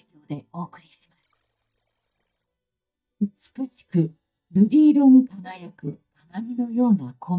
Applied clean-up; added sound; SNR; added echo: neural mask model DeepFilterNet 3.